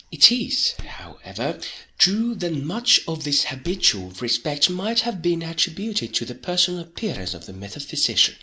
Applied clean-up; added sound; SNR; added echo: neural mask model Resemble Enhance denoiser.